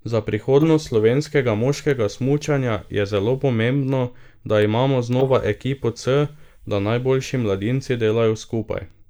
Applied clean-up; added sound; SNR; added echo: neural mask model Resemble Enhance denoiser.